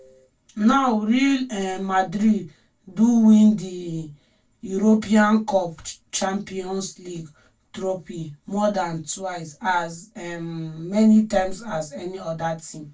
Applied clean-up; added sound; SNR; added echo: none; none; none; reverberation time 0.2 s.